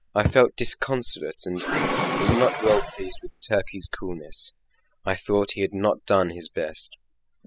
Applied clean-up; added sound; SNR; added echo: classical method spectral subtraction.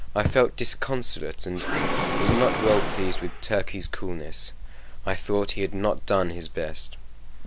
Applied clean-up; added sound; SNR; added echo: none; Thump, thud + Mechanisms; 4 dB; none.